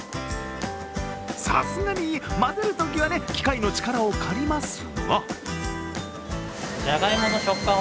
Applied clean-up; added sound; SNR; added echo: none; none; none; none.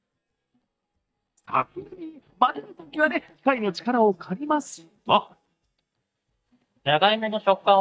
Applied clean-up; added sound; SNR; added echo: neural mask model DeepFilterNet 3.